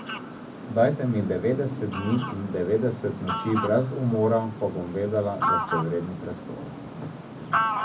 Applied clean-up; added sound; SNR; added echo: none; Fowl; 5 dB; reverberation time 0.4 s.